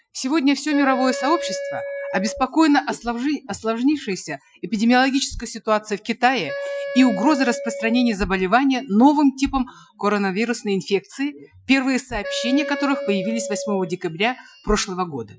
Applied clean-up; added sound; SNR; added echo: classical method Wiener filter.